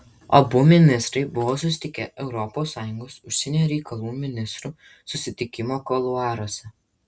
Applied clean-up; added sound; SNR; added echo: none; none; none; none.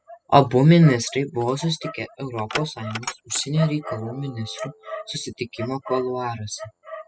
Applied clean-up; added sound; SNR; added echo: classical method spectral subtraction.